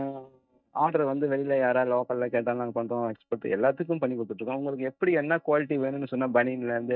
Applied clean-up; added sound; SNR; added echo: neural mask model DeepFilterNet 3.